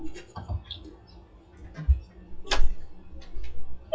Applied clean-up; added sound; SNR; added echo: classical method WPE with log-MMSE.